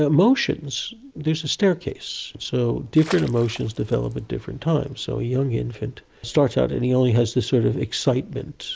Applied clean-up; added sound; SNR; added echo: none; Water / Splash, splatter; 16 dB; none.